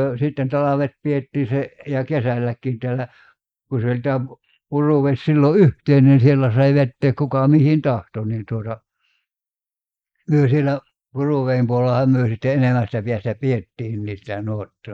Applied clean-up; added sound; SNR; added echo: neural mask model Resemble Enhance denoiser.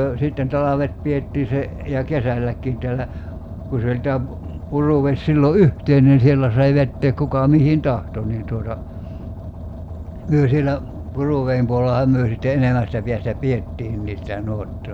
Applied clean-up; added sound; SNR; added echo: none; Car; 12 dB; none.